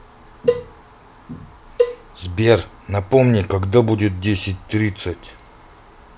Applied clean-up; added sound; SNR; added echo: none; Cowbell; 5 dB; none.